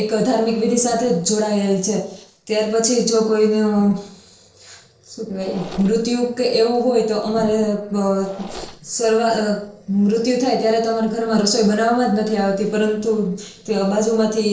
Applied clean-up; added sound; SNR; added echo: neural separator model SepFormer DNS4.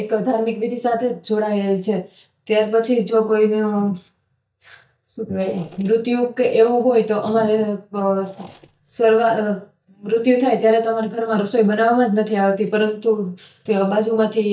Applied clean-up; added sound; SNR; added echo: neural mask model DeepFilterNet 3.